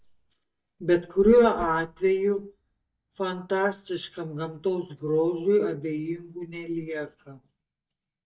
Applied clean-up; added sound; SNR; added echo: neural mask model DeepFilterNet 3.